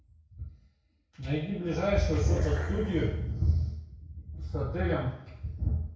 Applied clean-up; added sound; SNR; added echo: none; Growling; 10 dB; reverberation time 0.6 s.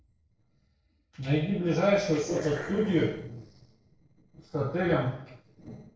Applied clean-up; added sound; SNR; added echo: neural separator model SepFormer DNS4.